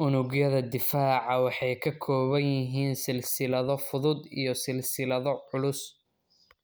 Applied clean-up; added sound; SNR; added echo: none; none; none; none.